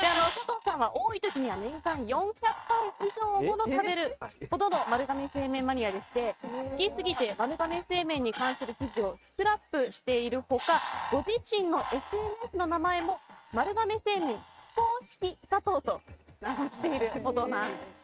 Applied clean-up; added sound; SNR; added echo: neural mask model RNNoise.